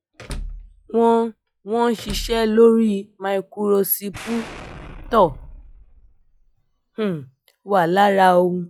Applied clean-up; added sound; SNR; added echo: classical method log-MMSE.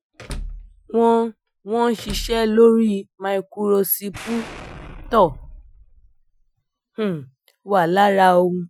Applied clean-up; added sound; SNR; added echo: classical method Wiener filter.